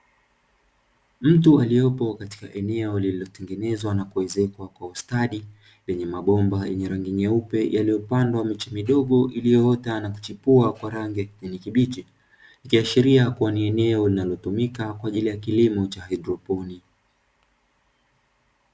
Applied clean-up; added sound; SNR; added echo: none; none; none; none.